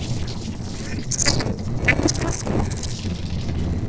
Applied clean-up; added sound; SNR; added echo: neural separator model SepFormer DNS4.